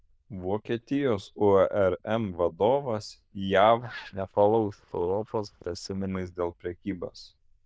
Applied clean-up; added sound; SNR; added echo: neural diffusion model UNIVERSE++.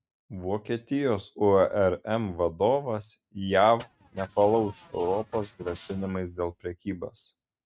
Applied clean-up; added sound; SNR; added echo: neural mask model RNNoise.